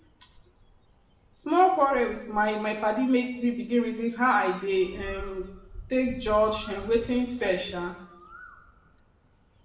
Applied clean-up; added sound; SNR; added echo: none; Bird; 19 dB; reverberation time 0.8 s.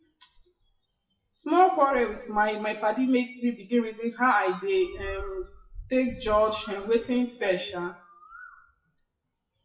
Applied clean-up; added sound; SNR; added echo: classical method WPE with log-MMSE.